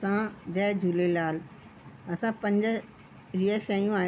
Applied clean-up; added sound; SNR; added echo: none; none; none; none.